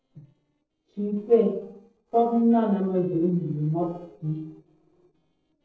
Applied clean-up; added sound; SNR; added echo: neural separator model SepFormer DNS4.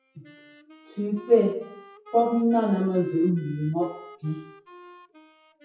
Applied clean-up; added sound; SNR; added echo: classical method WPE with log-MMSE.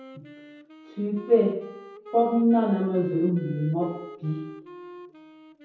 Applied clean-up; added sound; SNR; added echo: none; Wind instrument, woodwind instrument; 18 dB; reverberation time 0.9 s.